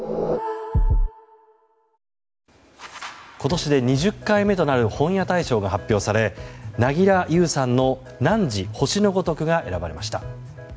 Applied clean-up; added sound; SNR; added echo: none; none; none; none.